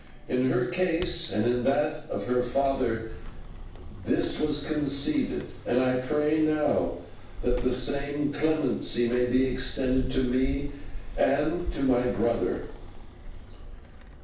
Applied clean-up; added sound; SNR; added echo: none; Sliding door; 9 dB; reverberation time 0.7 s.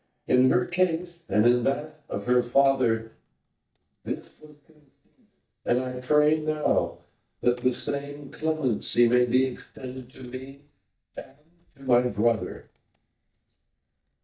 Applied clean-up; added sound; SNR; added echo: neural mask model DeepFilterNet 3.